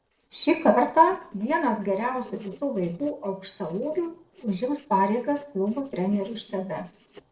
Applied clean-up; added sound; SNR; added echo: neural separator model SepFormer DNS4.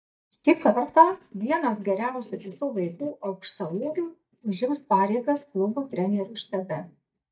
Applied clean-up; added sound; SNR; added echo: neural mask model DeepFilterNet 3.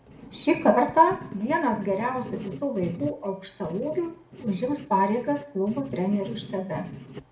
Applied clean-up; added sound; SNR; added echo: none; Writing; 15 dB; reverberation time 0.4 s.